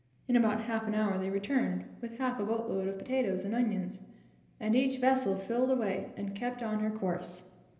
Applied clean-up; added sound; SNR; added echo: none; none; none; reverberation time 0.8 s.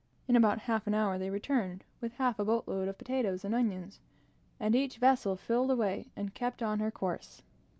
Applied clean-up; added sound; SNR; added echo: none; none; none; none.